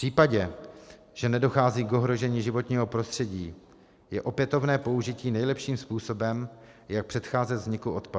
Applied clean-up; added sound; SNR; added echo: none; none; none; none.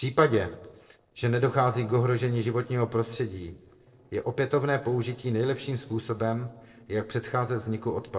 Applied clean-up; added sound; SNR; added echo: neural separator model SepFormer DNS4.